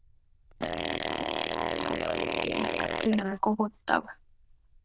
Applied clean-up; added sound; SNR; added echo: neural diffusion model UNIVERSE++.